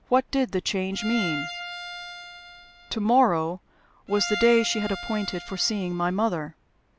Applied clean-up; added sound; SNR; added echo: none; Bowed string instrument; 10 dB; none.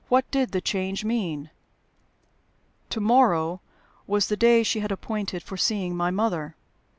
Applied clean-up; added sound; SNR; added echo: none; none; none; none.